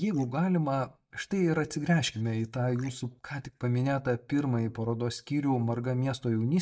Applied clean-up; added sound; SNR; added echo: neural mask model DeepFilterNet 3.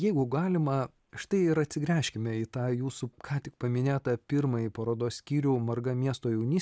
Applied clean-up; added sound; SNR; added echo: none; none; none; none.